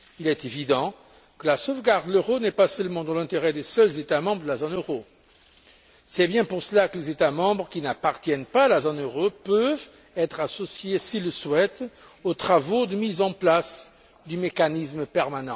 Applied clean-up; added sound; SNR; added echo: none; none; none; none.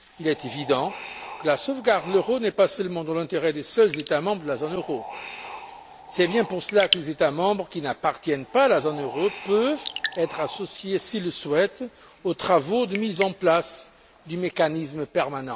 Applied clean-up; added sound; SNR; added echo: none; Raindrop / Drip + Wind; 13 dB; none.